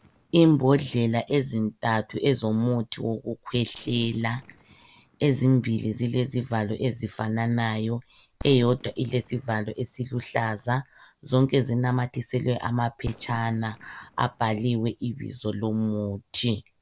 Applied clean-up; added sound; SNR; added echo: neural separator model SepFormer DNS4.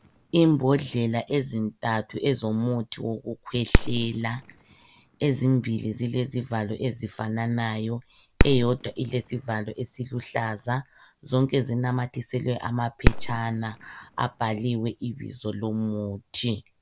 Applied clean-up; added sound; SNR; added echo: none; Fireworks; 4 dB; none.